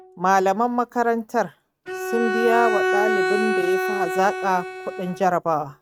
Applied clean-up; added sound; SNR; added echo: neural mask model RNNoise.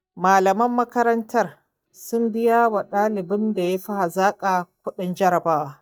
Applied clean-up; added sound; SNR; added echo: neural mask model DeepFilterNet 3.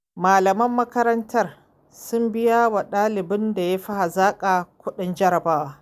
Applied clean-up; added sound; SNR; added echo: none; none; none; none.